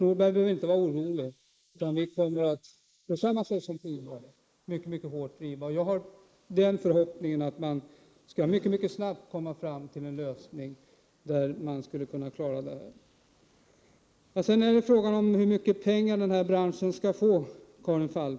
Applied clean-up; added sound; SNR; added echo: neural mask model Resemble Enhance denoiser.